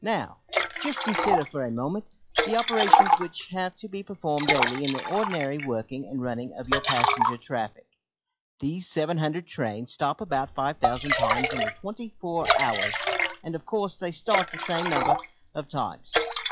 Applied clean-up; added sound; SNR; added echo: classical method log-MMSE.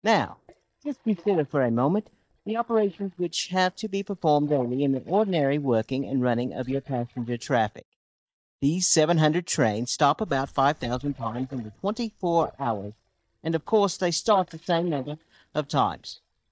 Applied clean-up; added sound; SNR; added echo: neural mask model DeepFilterNet 3.